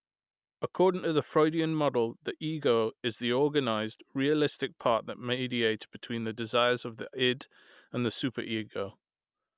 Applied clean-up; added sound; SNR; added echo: none; none; none; none.